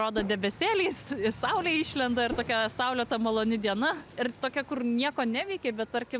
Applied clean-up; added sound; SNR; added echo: none; Whoosh, swoosh, swish; 10 dB; none.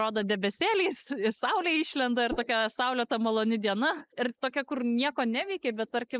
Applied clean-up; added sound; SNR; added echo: neural mask model Resemble Enhance denoiser.